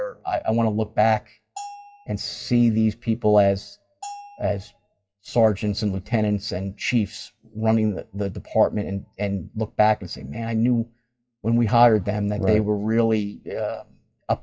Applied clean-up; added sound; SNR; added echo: classical method WPE with log-MMSE.